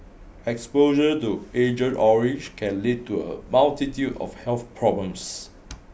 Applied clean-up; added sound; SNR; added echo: none; none; none; none.